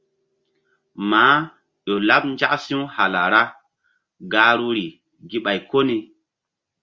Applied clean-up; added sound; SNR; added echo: none; none; none; none.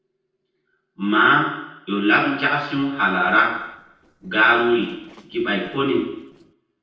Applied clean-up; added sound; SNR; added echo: neural separator model SepFormer DNS4.